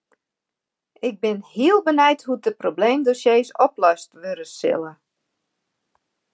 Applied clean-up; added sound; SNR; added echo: none; none; none; none.